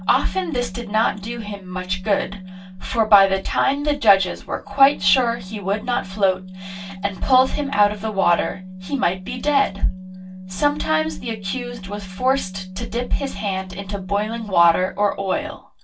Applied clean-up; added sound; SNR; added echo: none; Organ; 14 dB; reverberation time 0.2 s.